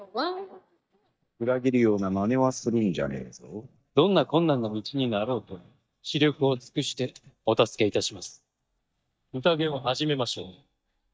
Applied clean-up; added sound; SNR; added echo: neural mask model DeepFilterNet 3.